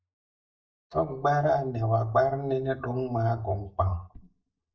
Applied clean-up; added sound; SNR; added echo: neural mask model DeepFilterNet 3.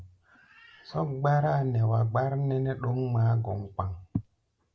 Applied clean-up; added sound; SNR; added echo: none; none; none; none.